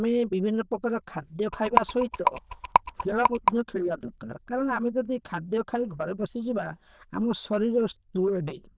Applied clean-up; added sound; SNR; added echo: neural diffusion model UNIVERSE++.